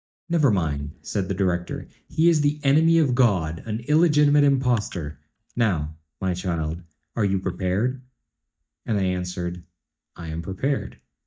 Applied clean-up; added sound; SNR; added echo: neural mask model DeepFilterNet 3.